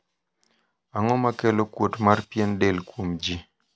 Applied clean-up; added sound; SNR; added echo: none; none; none; none.